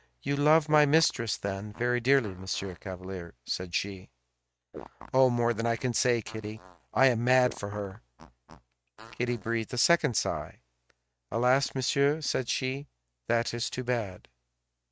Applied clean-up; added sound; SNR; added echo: neural mask model RNNoise.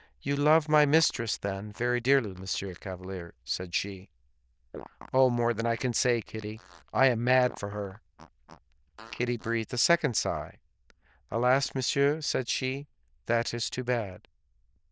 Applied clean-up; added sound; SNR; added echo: neural diffusion model UNIVERSE++.